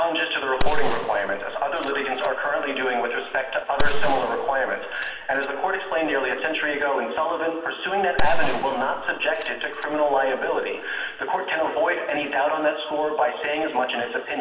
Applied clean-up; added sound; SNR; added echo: none; Gunshot, gunfire; 0 dB; reverberation time 2.1 s.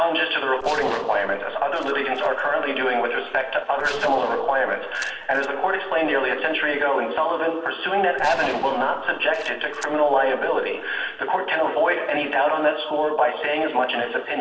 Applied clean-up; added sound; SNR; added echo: neural separator model SepFormer DNS4.